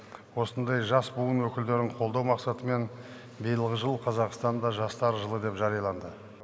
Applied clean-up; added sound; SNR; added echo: none; none; none; none.